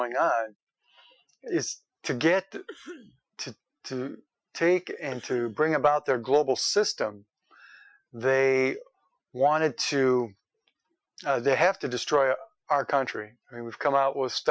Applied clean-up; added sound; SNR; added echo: classical method Wiener filter.